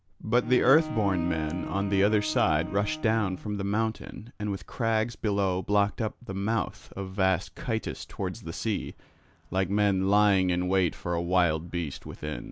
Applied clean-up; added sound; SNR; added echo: none; Bowed string instrument; 11 dB; none.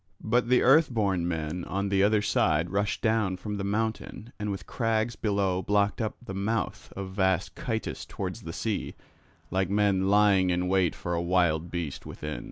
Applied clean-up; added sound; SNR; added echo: none; none; none; none.